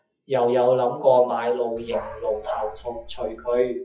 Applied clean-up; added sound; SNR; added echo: classical method WPE with log-MMSE.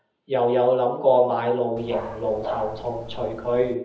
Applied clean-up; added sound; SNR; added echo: none; Dog; 12 dB; reverberation time 0.7 s.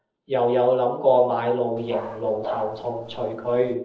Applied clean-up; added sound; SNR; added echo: neural separator model SepFormer DNS4.